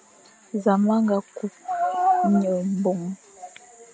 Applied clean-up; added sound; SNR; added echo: none; none; none; none.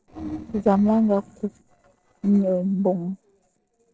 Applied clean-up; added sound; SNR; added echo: neural separator model SepFormer DNS4.